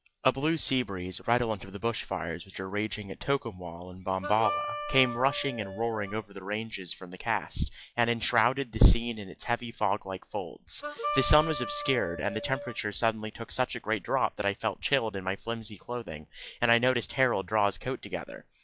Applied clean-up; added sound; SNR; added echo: classical method log-MMSE.